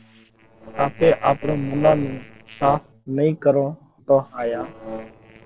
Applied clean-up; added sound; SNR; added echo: neural separator model SepFormer DNS4.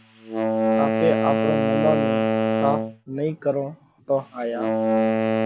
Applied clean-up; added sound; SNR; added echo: none; Wind instrument, woodwind instrument; -4 dB; none.